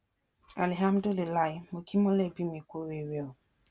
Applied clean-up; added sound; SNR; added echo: none; none; none; none.